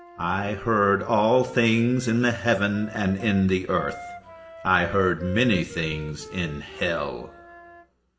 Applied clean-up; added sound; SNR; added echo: none; Wind instrument, woodwind instrument; 17 dB; reverberation time 0.8 s.